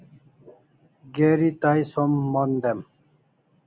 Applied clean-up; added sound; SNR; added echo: none; none; none; none.